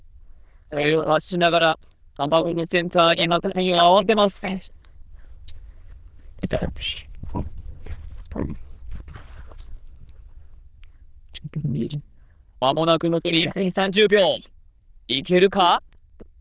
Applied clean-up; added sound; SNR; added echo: neural diffusion model UNIVERSE++.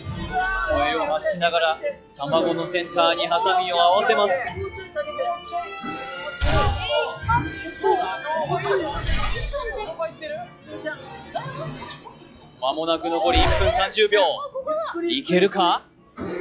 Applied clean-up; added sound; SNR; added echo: classical method log-MMSE.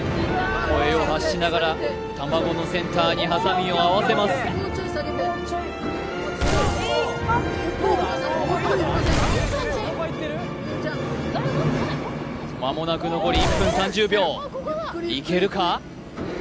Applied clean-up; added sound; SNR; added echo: none; Glass; 4 dB; none.